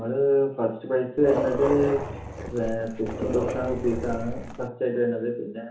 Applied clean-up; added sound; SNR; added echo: none; Dog; 5 dB; reverberation time 0.8 s.